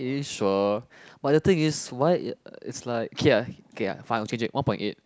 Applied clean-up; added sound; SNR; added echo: none; none; none; none.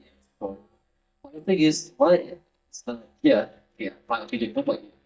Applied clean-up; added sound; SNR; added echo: neural mask model DeepFilterNet 3.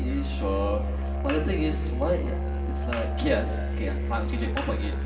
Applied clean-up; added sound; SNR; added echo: none; Musical instrument; -2 dB; reverberation time 2.2 s.